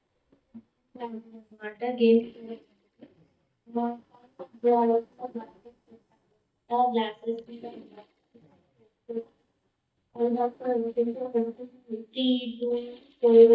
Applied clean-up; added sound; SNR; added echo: neural mask model DeepFilterNet 3.